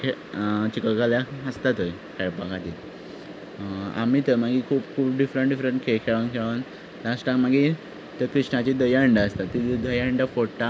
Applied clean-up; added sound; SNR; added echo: none; none; none; none.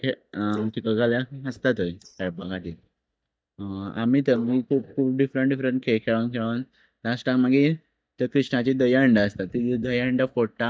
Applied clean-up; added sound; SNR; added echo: neural mask model DeepFilterNet 3.